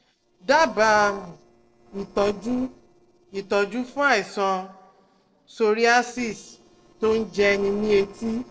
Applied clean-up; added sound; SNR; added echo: neural separator model SepFormer DNS4.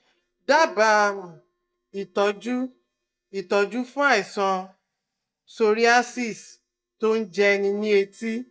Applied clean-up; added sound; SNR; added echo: neural mask model DeepFilterNet 3.